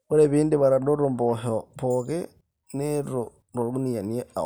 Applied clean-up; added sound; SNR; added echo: none; none; none; none.